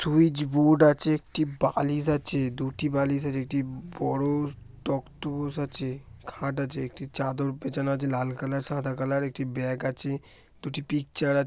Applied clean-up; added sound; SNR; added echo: none; none; none; none.